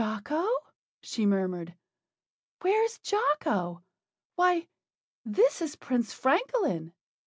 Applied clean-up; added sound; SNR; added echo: none; none; none; none.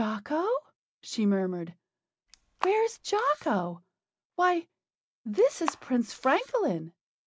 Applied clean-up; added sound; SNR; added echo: none; Camera; 12 dB; none.